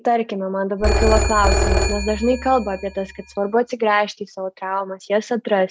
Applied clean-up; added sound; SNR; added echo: none; Telephone; 0 dB; none.